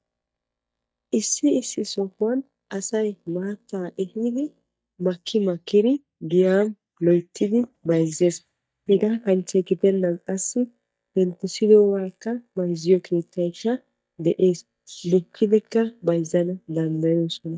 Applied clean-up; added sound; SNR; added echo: neural mask model DeepFilterNet 3.